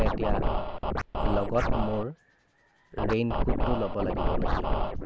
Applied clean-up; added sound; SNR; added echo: none; Scratching (performance technique); -5 dB; none.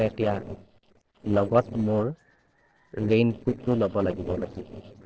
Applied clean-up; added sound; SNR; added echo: neural separator model SepFormer DNS4.